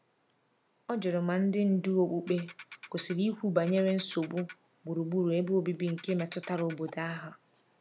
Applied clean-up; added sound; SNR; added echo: none; Ratchet, pawl; 19 dB; none.